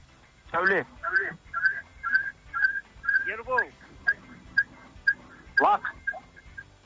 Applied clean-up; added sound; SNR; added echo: none; none; none; none.